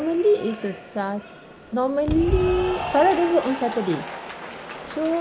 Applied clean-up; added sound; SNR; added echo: none; Applause / Cheering; 8 dB; none.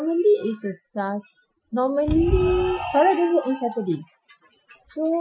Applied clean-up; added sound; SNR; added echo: classical method Wiener filter.